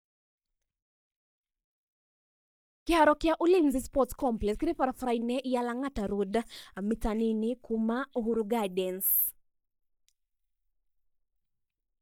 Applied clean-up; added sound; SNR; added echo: neural mask model DeepFilterNet 3.